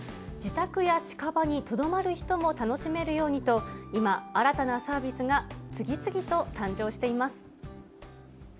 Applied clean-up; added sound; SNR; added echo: none; none; none; none.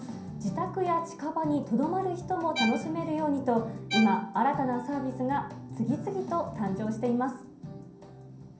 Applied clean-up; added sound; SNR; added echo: none; Bowed string instrument; 8 dB; reverberation time 0.6 s.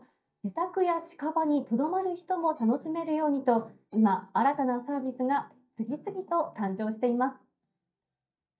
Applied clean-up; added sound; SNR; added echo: neural mask model DeepFilterNet 3.